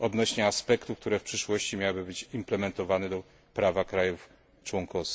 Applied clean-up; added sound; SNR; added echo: none; none; none; none.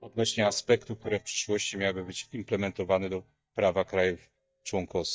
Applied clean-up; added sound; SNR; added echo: neural mask model DeepFilterNet 3.